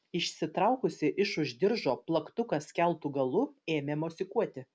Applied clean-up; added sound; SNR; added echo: none; none; none; none.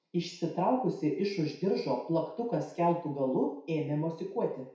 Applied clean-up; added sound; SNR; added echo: none; none; none; reverberation time 0.6 s.